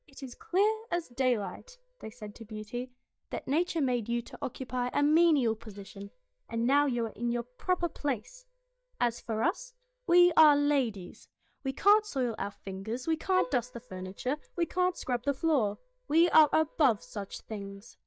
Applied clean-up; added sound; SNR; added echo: neural mask model DeepFilterNet 3.